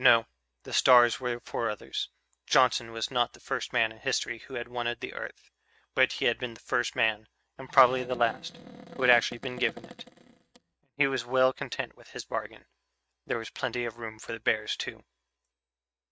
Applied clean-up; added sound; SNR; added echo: neural mask model RNNoise.